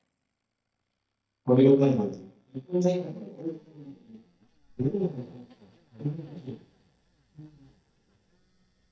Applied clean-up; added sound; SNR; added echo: neural mask model DeepFilterNet 3.